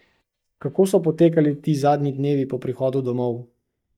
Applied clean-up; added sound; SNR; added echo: neural mask model DeepFilterNet 3.